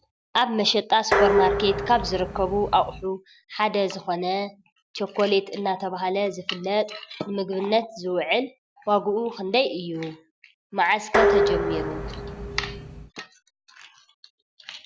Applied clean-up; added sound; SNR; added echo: none; Dishes, pots, and pans; 0 dB; none.